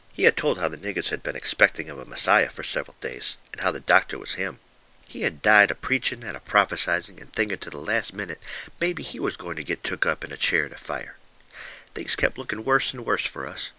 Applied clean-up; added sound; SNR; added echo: none; none; none; none.